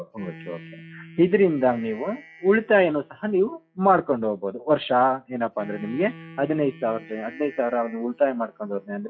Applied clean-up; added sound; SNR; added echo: classical method log-MMSE.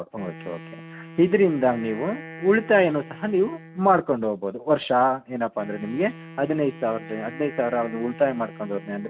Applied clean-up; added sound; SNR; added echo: none; Wind instrument, woodwind instrument; 17 dB; none.